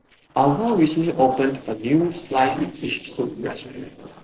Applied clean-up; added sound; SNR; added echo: neural separator model SepFormer DNS4.